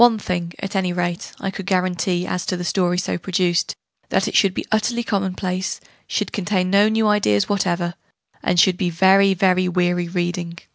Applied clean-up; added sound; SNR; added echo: none; none; none; none.